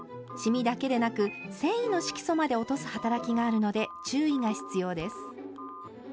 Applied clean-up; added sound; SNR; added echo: none; Telephone; 16 dB; none.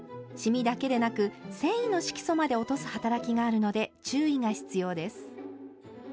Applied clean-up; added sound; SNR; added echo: none; none; none; none.